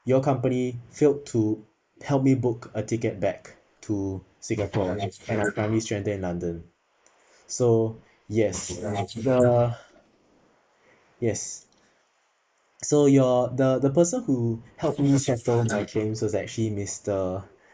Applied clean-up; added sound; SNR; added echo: neural mask model Resemble Enhance denoiser.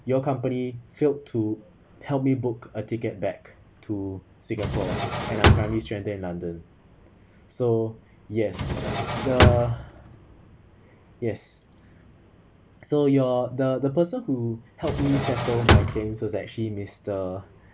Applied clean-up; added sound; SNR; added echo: none; Drawer open or close; -4 dB; none.